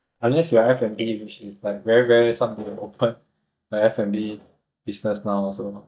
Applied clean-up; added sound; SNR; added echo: neural mask model DeepFilterNet 3.